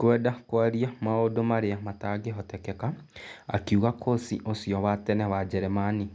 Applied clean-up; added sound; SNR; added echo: none; none; none; none.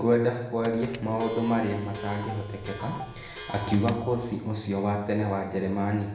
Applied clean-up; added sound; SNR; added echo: none; Clock; 12 dB; reverberation time 0.8 s.